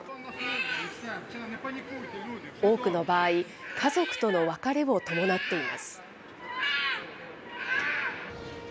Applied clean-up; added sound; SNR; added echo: none; none; none; none.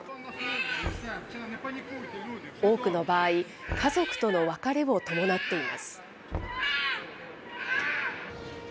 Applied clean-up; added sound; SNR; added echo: none; Knock; 14 dB; none.